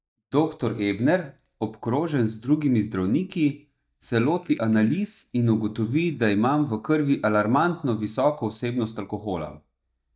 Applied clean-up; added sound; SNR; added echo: neural mask model DeepFilterNet 3.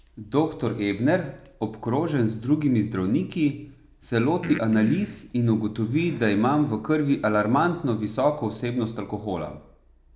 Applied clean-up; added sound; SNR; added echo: none; Breathing; 14 dB; none.